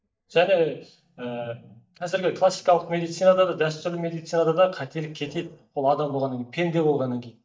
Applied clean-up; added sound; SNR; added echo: neural mask model DeepFilterNet 3.